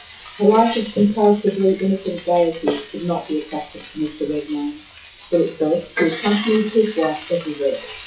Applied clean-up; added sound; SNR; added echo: classical method WPE with log-MMSE.